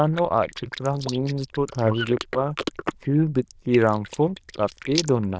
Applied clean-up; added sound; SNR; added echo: neural diffusion model UNIVERSE++.